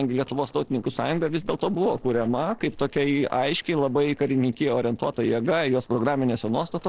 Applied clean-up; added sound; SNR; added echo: neural separator model SepFormer DNS4.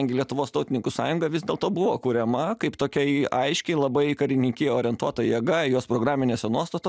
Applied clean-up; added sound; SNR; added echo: none; none; none; none.